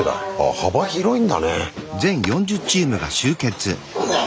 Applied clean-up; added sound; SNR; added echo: none; none; none; none.